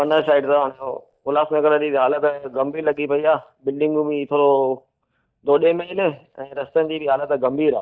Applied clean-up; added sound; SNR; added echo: neural mask model DeepFilterNet 3.